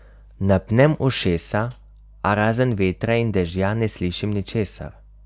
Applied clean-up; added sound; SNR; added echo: none; none; none; none.